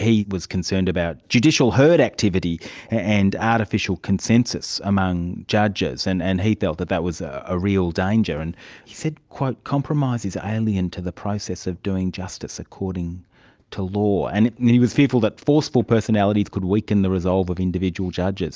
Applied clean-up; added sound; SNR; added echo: none; none; none; none.